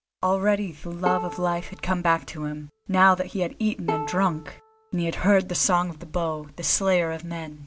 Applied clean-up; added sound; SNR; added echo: none; Bowed string instrument; 11 dB; none.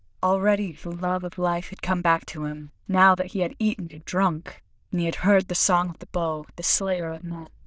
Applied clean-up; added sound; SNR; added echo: neural diffusion model UNIVERSE++.